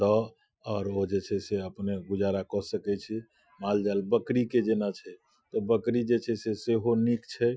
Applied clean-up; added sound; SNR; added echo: classical method Wiener filter.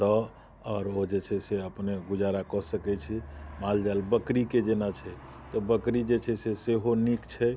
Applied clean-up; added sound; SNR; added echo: none; Aircraft; 18 dB; none.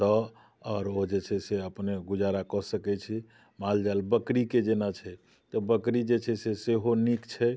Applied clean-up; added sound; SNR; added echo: none; none; none; none.